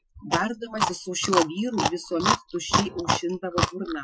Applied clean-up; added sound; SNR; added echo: classical method Wiener filter.